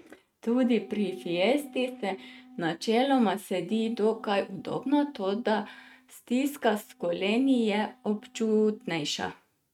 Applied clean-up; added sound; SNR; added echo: neural mask model RNNoise.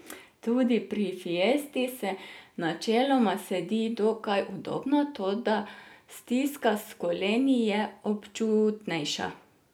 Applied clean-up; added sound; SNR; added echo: none; none; none; none.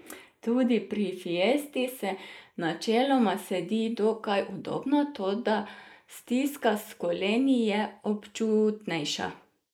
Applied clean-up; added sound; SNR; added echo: neural mask model Resemble Enhance denoiser.